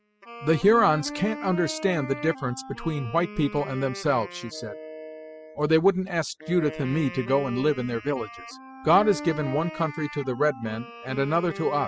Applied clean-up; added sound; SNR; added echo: classical method spectral subtraction.